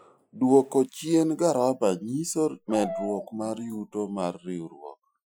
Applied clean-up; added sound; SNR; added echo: classical method Wiener filter.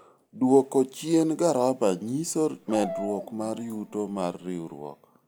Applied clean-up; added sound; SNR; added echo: none; Dog; 13 dB; none.